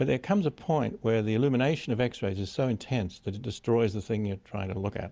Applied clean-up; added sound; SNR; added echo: none; none; none; none.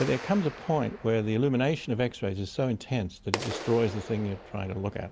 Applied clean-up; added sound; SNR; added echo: none; Clapping; 13 dB; none.